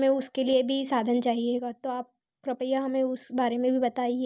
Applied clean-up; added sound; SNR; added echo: none; none; none; none.